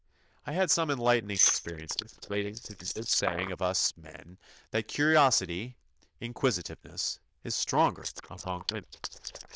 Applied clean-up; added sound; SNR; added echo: neural diffusion model UNIVERSE++.